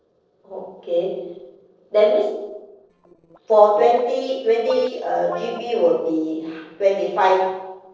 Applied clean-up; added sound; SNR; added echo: neural separator model SepFormer DNS4.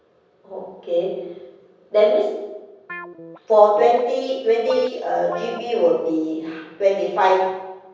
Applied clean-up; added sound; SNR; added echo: none; Guitar; 17 dB; reverberation time 1.1 s.